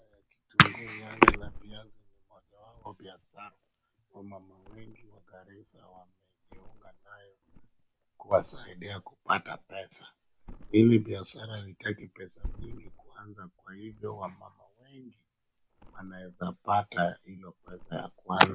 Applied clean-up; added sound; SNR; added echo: none; Thump, thud; 16 dB; none.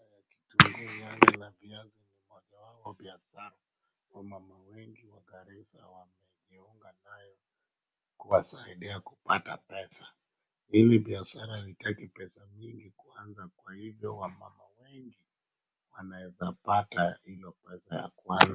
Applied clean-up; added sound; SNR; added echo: none; none; none; none.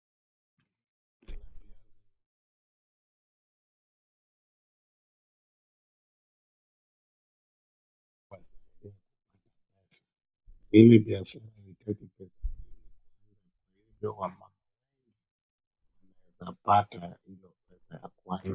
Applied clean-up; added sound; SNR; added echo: neural mask model DeepFilterNet 3.